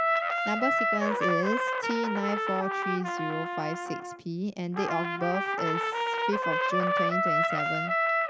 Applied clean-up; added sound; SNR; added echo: none; Trumpet; -4 dB; none.